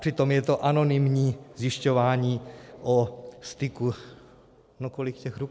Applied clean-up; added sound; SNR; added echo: none; none; none; none.